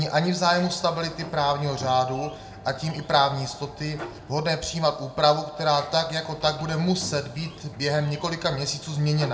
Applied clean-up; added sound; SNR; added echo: none; Sliding door; 18 dB; reverberation time 0.6 s.